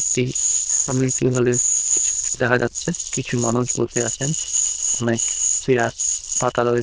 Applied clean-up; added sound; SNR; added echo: neural diffusion model UNIVERSE++.